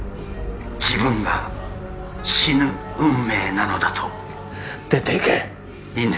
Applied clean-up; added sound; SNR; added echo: none; Wind instrument, woodwind instrument; 17 dB; none.